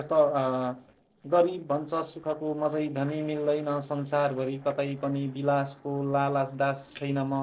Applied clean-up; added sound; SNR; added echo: neural separator model SepFormer DNS4.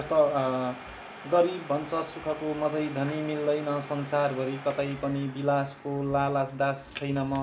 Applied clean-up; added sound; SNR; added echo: none; Domestic sounds, home sounds; 16 dB; reverberation time 0.4 s.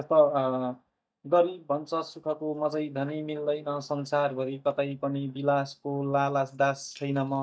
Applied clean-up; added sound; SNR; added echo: neural mask model DeepFilterNet 3.